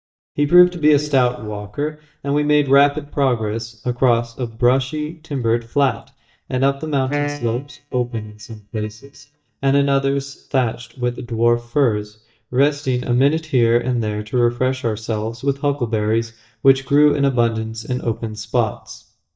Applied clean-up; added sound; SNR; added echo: neural mask model DeepFilterNet 3.